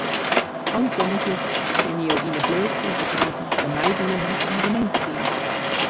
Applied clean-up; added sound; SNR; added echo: none; Mechanisms; -3 dB; none.